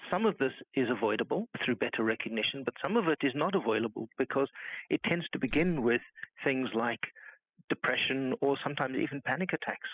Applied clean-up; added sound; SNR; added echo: classical method spectral subtraction.